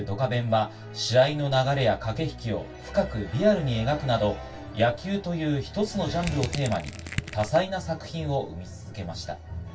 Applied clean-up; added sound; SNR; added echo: none; Crushing; 10 dB; reverberation time 0.1 s.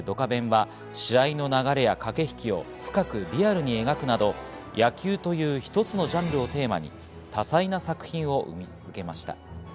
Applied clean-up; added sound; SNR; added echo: none; none; none; none.